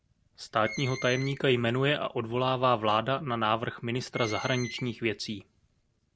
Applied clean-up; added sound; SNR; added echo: none; Screech; 16 dB; none.